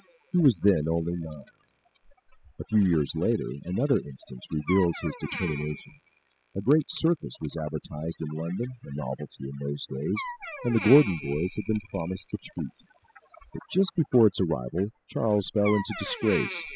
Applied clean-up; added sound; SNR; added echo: classical method spectral subtraction.